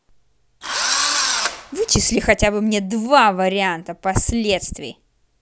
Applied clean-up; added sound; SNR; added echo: none; Engine / Drill; 2 dB; none.